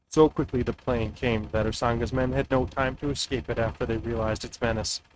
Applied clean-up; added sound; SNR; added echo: neural mask model RNNoise.